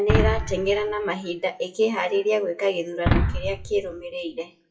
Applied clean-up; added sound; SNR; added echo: classical method WPE with log-MMSE.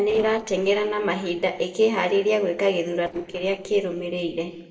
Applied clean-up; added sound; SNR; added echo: neural separator model SepFormer DNS4.